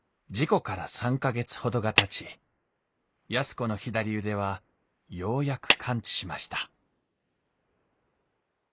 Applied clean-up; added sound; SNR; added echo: neural mask model Resemble Enhance denoiser.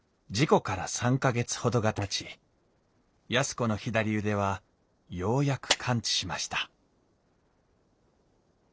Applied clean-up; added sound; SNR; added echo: neural separator model SepFormer DNS4.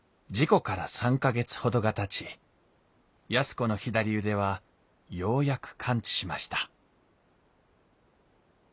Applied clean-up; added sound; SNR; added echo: none; none; none; none.